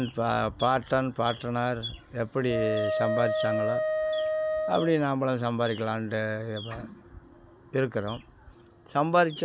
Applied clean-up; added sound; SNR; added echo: none; Wind instrument, woodwind instrument; 1 dB; none.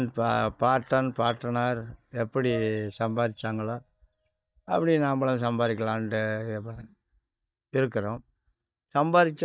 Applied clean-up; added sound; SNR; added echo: neural mask model DeepFilterNet 3.